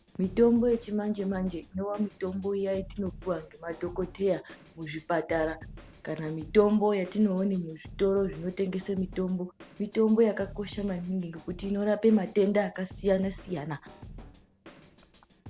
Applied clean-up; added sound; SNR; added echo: none; Drum kit; 19 dB; none.